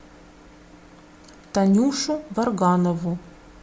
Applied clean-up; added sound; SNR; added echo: none; none; none; none.